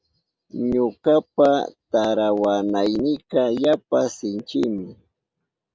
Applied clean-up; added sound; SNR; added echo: none; none; none; none.